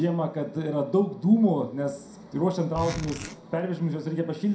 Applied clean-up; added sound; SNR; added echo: none; Zipper (clothing); 10 dB; reverberation time 0.4 s.